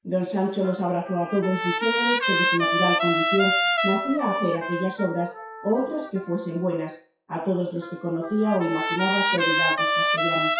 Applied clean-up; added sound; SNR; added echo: classical method WPE with log-MMSE.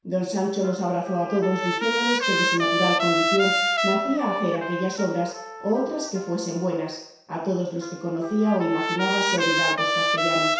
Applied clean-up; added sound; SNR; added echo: none; Trumpet; 1 dB; reverberation time 0.7 s.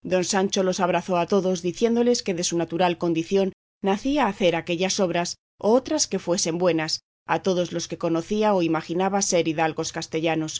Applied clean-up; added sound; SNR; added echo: none; none; none; none.